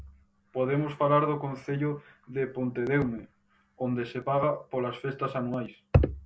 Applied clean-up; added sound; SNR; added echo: none; none; none; none.